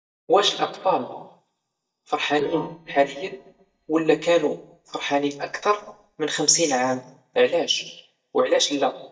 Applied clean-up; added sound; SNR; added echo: neural mask model DeepFilterNet 3.